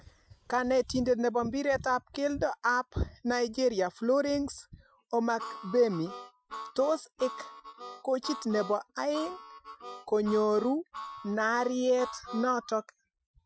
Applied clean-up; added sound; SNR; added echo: classical method Wiener filter.